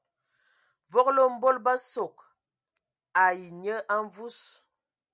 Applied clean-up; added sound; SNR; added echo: none; none; none; none.